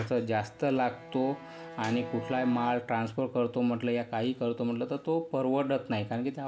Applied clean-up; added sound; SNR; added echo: none; Bowed string instrument; 14 dB; none.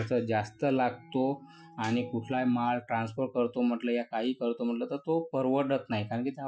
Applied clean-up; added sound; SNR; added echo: classical method Wiener filter.